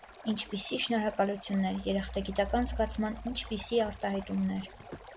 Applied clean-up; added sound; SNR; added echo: none; Stream; 19 dB; none.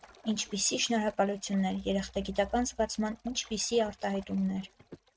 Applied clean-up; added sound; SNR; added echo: neural mask model RNNoise.